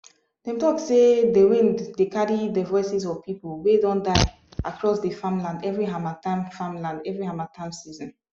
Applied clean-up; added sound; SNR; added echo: none; Fart; 5 dB; none.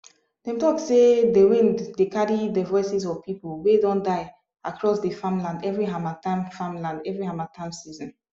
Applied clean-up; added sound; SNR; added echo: none; none; none; none.